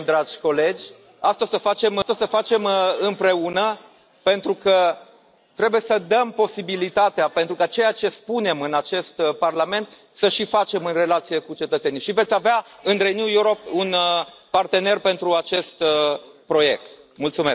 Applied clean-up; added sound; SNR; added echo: none; none; none; none.